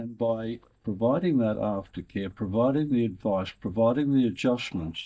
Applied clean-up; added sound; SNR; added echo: neural mask model DeepFilterNet 3.